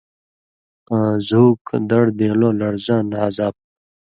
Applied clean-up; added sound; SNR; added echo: none; none; none; none.